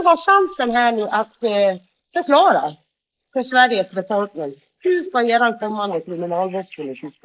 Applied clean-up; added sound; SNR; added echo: neural mask model Resemble Enhance denoiser.